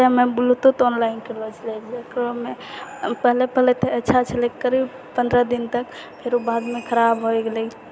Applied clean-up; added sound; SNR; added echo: none; none; none; none.